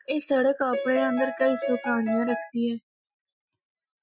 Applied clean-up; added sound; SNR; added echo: classical method Wiener filter.